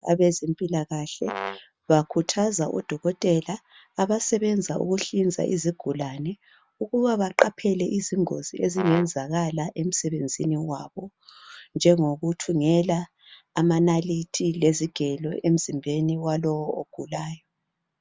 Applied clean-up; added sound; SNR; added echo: none; Brass instrument; 11 dB; none.